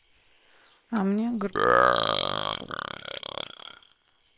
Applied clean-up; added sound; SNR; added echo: neural separator model SepFormer WHAM!.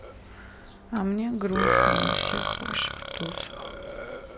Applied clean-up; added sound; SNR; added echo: none; Burping, eructation; -3 dB; none.